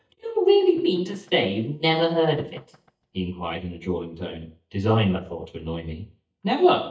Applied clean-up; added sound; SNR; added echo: neural mask model DeepFilterNet 3.